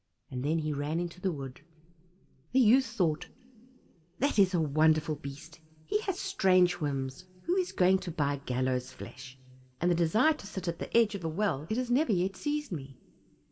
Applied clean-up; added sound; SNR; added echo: none; none; none; reverberation time 1.1 s.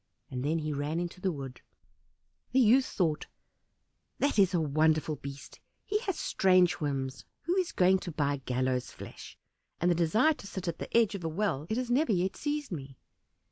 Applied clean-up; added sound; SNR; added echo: none; none; none; none.